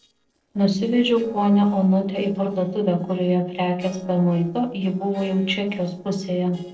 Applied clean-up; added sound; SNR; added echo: neural separator model SepFormer DNS4.